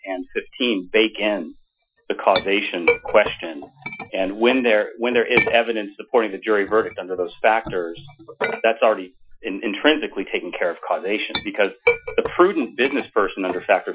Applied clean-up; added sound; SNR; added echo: classical method Wiener filter.